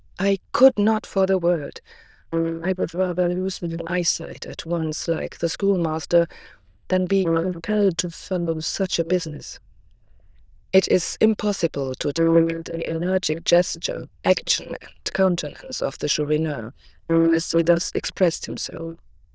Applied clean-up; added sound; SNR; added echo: neural diffusion model UNIVERSE++.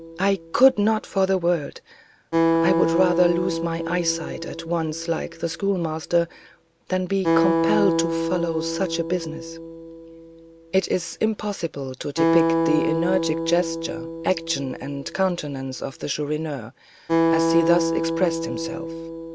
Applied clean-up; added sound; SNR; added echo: none; Acoustic guitar; 1 dB; none.